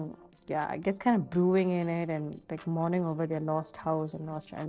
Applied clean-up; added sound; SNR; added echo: neural separator model SepFormer DNS4.